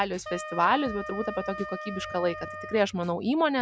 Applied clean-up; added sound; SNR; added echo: none; Wind instrument, woodwind instrument; 11 dB; none.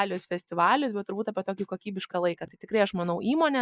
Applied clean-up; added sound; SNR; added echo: neural mask model Resemble Enhance denoiser.